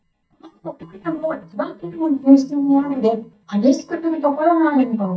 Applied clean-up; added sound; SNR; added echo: neural mask model DeepFilterNet 3.